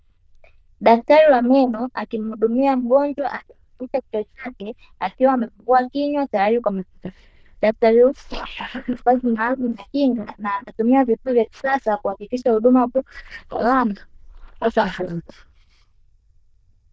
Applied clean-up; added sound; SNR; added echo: neural diffusion model UNIVERSE++.